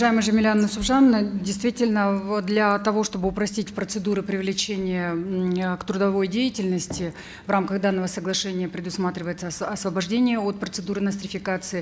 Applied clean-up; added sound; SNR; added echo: none; none; none; none.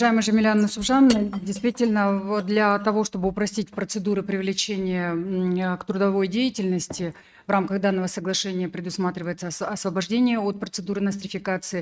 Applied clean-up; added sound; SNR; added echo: neural mask model RNNoise.